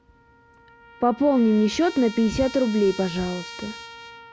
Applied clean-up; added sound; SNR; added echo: none; Trumpet; 17 dB; none.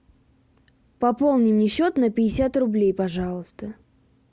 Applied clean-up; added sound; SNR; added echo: none; none; none; none.